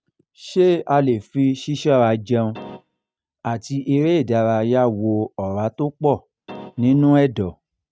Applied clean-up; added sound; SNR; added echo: neural mask model RNNoise.